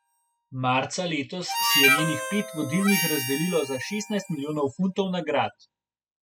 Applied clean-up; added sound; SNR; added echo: classical method spectral subtraction.